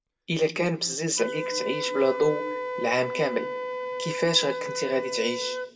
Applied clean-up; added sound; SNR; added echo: none; Wind instrument, woodwind instrument; 5 dB; reverberation time 0.8 s.